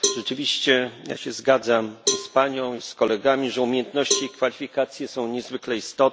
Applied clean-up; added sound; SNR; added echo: none; Cowbell; 9 dB; none.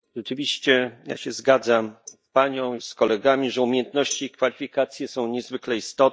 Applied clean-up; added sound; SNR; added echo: neural mask model DeepFilterNet 3.